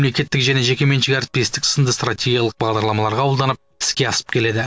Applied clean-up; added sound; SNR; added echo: none; none; none; none.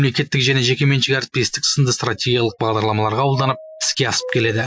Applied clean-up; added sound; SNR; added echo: classical method Wiener filter.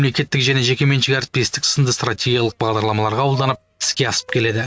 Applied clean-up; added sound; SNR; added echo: neural mask model RNNoise.